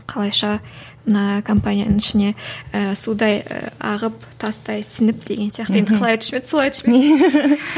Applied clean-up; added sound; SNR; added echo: none; none; none; none.